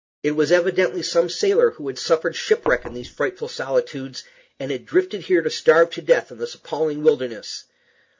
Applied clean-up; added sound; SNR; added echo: neural mask model DeepFilterNet 3.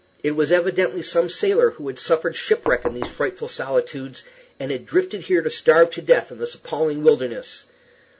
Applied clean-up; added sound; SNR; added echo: none; Knock; 11 dB; none.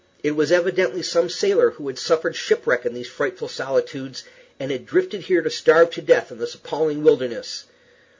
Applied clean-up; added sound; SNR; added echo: none; none; none; none.